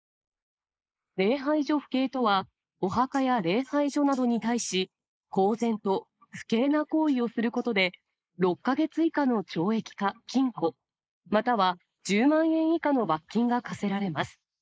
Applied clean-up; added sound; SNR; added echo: neural mask model Resemble Enhance denoiser.